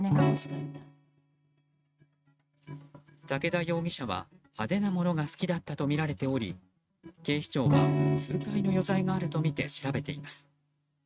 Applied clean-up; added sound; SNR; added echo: neural mask model RNNoise.